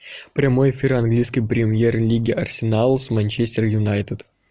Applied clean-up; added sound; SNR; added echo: none; none; none; none.